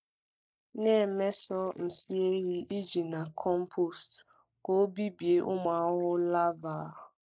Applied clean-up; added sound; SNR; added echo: neural mask model Resemble Enhance denoiser.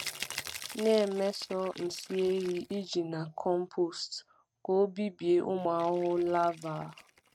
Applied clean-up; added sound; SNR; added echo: neural mask model RNNoise.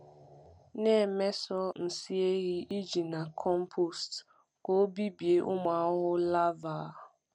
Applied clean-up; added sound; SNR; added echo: none; none; none; none.